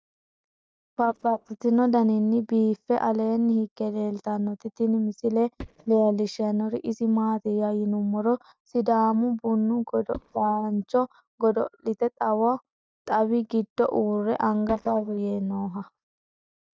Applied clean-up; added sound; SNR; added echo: neural mask model DeepFilterNet 3.